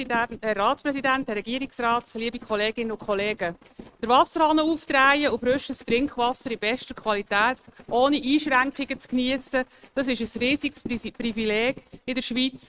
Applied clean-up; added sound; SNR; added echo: neural mask model RNNoise.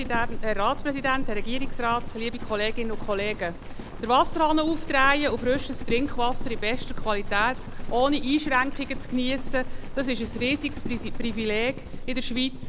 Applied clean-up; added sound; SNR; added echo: none; Livestock, farm animals, working animals; 2 dB; none.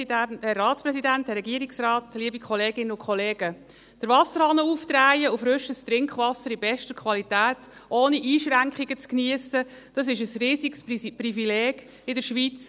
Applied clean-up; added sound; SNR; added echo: none; none; none; none.